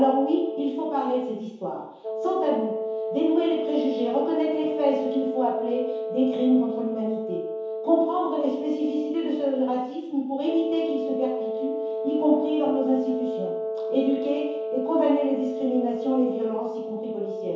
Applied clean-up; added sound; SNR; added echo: none; Wind instrument, woodwind instrument; 5 dB; reverberation time 0.8 s.